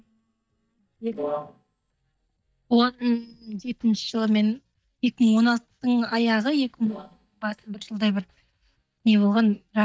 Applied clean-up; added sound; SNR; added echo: neural mask model DeepFilterNet 3.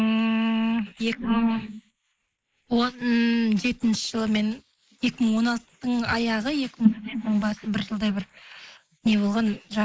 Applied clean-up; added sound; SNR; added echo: neural mask model Resemble Enhance denoiser.